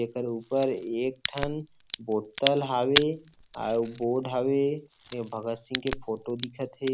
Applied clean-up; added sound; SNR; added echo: none; Crack; 7 dB; none.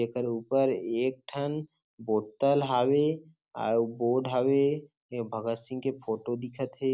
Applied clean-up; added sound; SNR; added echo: none; none; none; none.